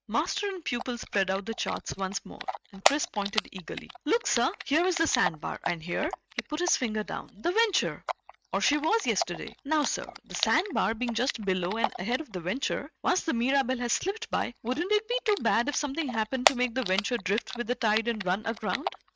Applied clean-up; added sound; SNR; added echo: neural mask model RNNoise.